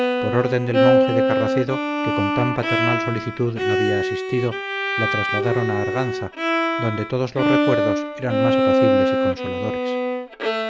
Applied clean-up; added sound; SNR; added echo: none; Bowed string instrument; -5 dB; none.